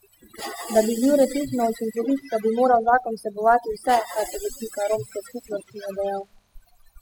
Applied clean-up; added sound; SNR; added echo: classical method spectral subtraction.